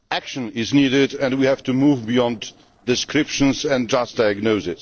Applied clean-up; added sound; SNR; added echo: neural separator model SepFormer DNS4.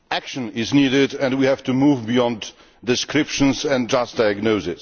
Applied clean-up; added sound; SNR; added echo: none; none; none; none.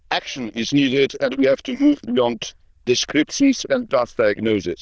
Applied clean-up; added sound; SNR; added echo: neural diffusion model UNIVERSE++.